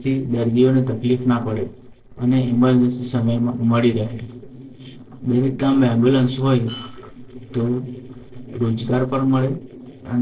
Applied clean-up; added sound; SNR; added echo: neural separator model SepFormer DNS4.